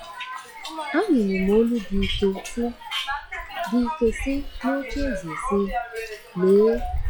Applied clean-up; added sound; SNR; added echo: classical method log-MMSE.